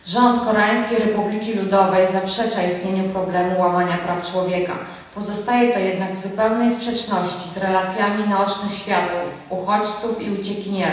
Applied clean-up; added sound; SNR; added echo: none; Brass instrument; 13 dB; reverberation time 1.1 s.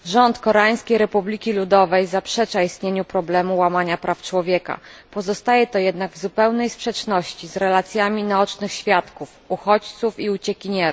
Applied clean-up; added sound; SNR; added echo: none; none; none; none.